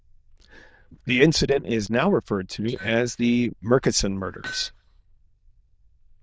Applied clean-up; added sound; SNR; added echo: neural diffusion model UNIVERSE++.